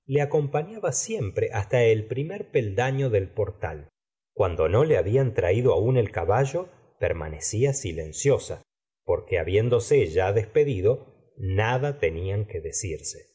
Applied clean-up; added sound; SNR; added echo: none; none; none; none.